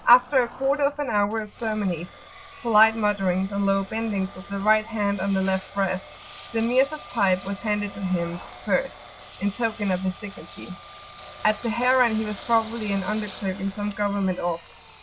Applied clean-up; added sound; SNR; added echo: none; Engine; 18 dB; none.